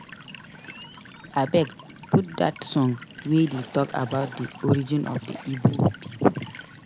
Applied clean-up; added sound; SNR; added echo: none; Walk, footsteps / Stream / Trickle, dribble / Chirp, tweet; 16 dB; none.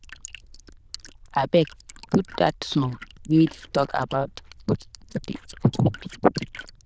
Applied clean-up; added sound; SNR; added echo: neural diffusion model UNIVERSE++.